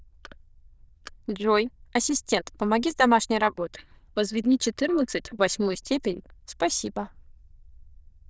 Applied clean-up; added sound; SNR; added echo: neural diffusion model UNIVERSE++.